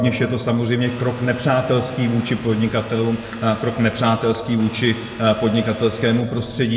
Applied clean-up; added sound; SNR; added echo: none; Vehicle; 18 dB; reverberation time 1.6 s.